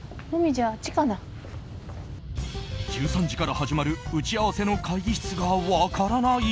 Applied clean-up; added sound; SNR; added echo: none; Fixed-wing aircraft, airplane; 13 dB; none.